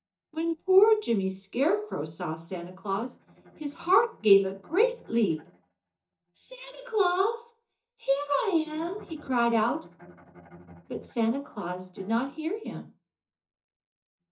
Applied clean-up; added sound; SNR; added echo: neural mask model DeepFilterNet 3.